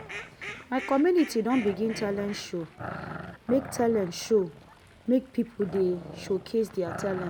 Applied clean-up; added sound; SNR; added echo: none; Growling + Fowl; 13 dB; none.